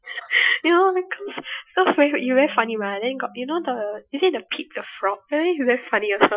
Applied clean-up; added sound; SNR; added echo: classical method Wiener filter.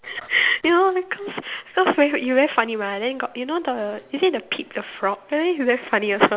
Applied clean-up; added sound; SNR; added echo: none; none; none; none.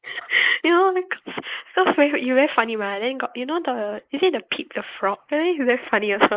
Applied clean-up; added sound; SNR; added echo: neural mask model Resemble Enhance denoiser.